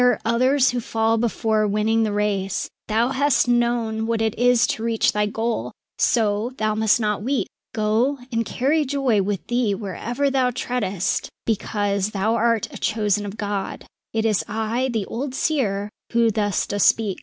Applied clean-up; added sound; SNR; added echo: none; none; none; none.